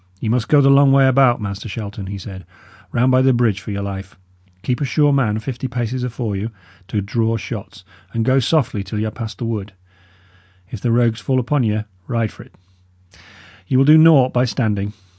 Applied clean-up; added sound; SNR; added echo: none; none; none; none.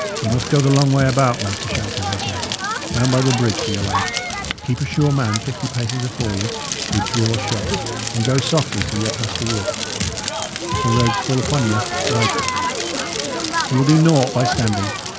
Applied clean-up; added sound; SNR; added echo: none; Crackle; 3 dB; none.